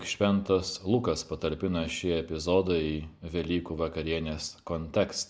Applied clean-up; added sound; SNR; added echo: none; none; none; none.